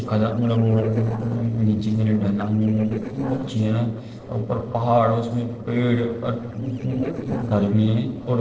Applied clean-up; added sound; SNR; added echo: neural separator model SepFormer DNS4.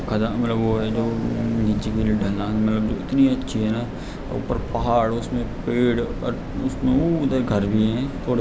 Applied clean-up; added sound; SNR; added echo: none; none; none; none.